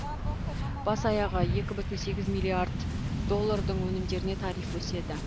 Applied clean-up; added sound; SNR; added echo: none; Waves, surf; -1 dB; none.